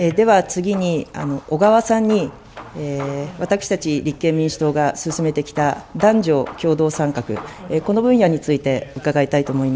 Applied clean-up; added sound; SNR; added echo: none; Hammer / Wood; 20 dB; none.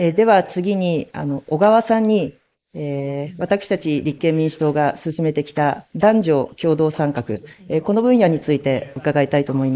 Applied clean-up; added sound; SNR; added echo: neural mask model Resemble Enhance denoiser.